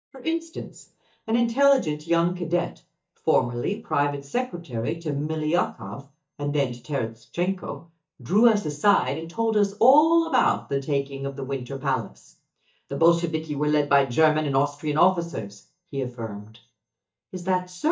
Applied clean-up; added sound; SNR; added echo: neural mask model DeepFilterNet 3.